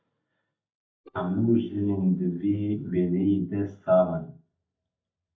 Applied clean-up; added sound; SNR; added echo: neural mask model DeepFilterNet 3.